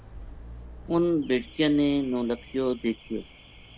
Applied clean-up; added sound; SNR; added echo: none; Alarm / Car; 17 dB; none.